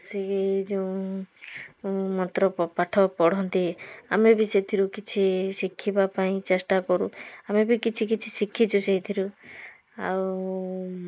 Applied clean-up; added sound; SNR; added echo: neural mask model Resemble Enhance denoiser.